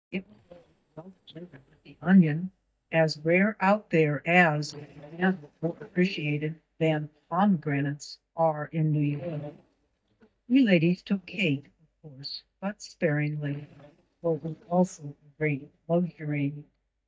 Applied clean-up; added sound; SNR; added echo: neural mask model DeepFilterNet 3.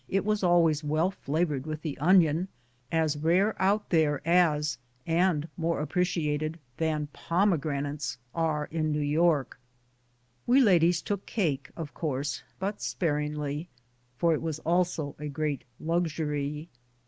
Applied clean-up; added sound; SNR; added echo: none; none; none; none.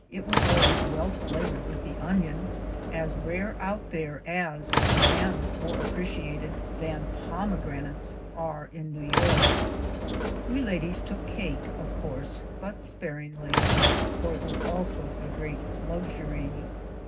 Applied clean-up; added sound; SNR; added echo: none; Sliding door / Train; -5 dB; reverberation time 0.4 s.